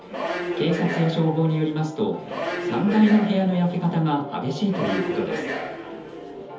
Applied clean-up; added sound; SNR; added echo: none; Subway, metro, underground; 7 dB; reverberation time 0.7 s.